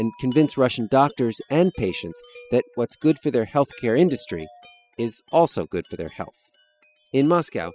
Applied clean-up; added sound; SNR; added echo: classical method spectral subtraction.